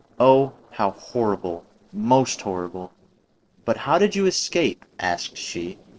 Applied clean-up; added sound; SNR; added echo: neural separator model SepFormer DNS4.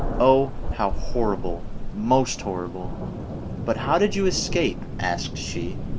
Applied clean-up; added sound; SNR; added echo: none; Thunder; 3 dB; none.